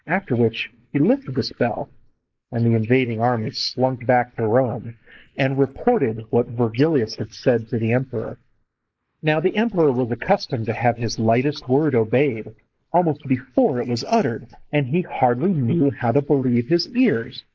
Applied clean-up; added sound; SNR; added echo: neural mask model Resemble Enhance denoiser.